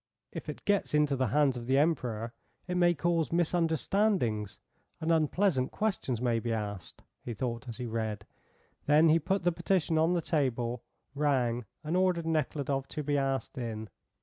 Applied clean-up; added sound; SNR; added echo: none; none; none; none.